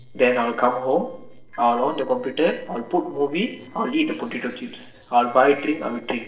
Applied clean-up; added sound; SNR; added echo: neural separator model SepFormer DNS4.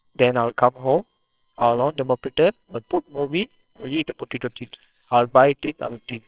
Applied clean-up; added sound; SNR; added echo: neural separator model SepFormer WHAMR!.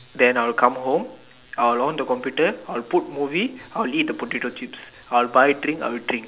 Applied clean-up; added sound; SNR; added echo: none; none; none; none.